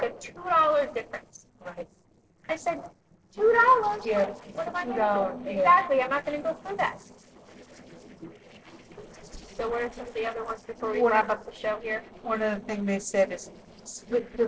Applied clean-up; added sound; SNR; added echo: neural separator model SepFormer DNS4.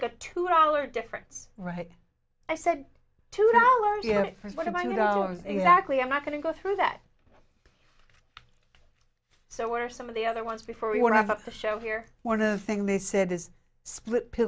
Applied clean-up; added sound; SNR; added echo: none; none; none; none.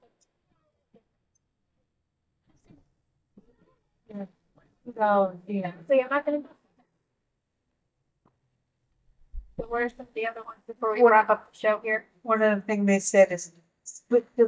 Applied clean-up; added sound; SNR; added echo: neural mask model DeepFilterNet 3.